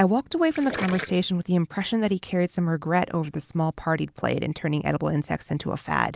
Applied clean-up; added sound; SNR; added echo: none; Gurgling; 16 dB; none.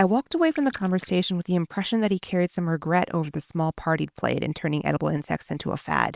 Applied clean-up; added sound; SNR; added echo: neural separator model SepFormer WHAM!.